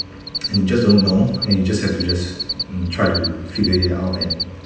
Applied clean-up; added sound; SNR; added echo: none; Cricket; 9 dB; reverberation time 0.9 s.